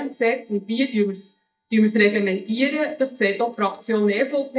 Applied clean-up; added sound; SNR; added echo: neural mask model DeepFilterNet 3.